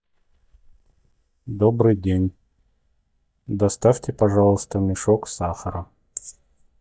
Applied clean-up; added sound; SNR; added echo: neural mask model DeepFilterNet 3.